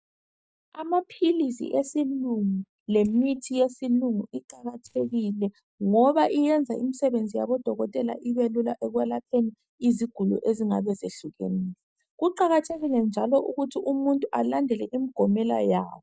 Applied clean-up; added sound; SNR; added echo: neural mask model DeepFilterNet 3.